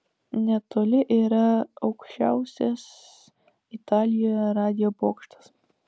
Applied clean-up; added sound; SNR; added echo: none; none; none; none.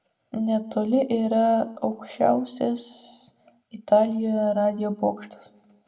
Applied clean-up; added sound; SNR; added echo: none; none; none; reverberation time 0.3 s.